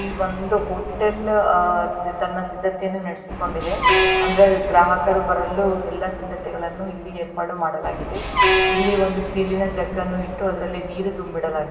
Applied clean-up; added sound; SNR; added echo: none; Truck; 4 dB; reverberation time 2.7 s.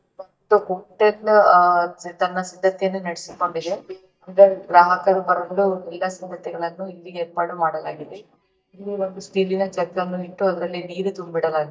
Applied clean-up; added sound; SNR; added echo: neural mask model DeepFilterNet 3.